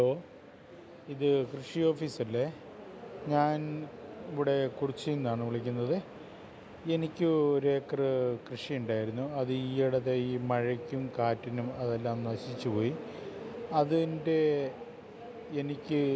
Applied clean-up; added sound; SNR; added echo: none; none; none; none.